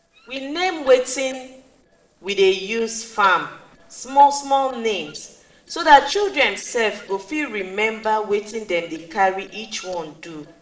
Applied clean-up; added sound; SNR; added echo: neural separator model SepFormer DNS4.